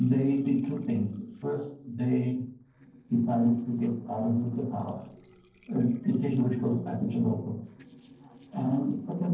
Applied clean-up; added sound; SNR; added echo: neural separator model SepFormer DNS4.